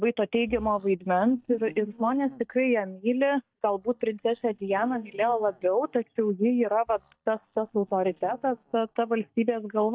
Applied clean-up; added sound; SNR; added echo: neural mask model DeepFilterNet 3.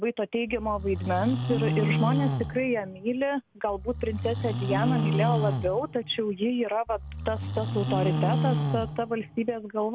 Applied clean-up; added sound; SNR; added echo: none; Livestock, farm animals, working animals; 1 dB; none.